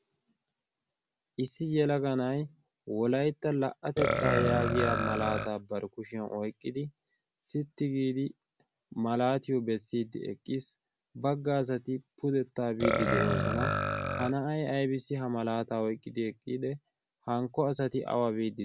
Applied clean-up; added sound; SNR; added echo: none; Burping, eructation; 0 dB; none.